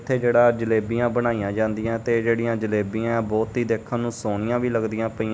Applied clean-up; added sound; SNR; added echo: none; none; none; none.